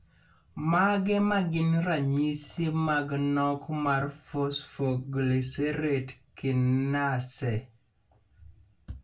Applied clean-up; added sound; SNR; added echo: none; none; none; reverberation time 0.2 s.